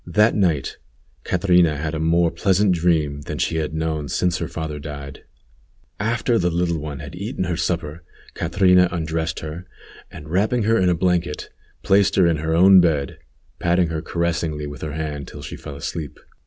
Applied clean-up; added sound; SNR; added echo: none; none; none; none.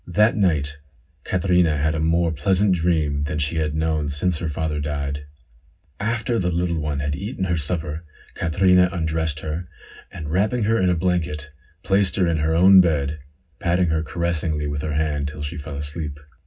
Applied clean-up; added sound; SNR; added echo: none; none; none; reverberation time 0.4 s.